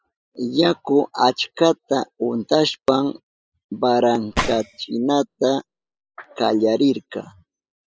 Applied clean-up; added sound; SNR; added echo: classical method spectral subtraction.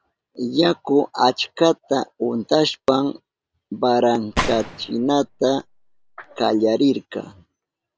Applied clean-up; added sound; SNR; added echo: none; Gunshot, gunfire; 9 dB; none.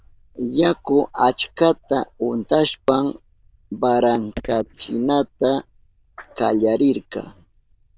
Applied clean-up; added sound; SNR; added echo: neural diffusion model UNIVERSE++.